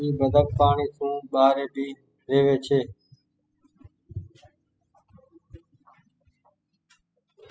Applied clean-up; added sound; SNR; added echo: classical method spectral subtraction.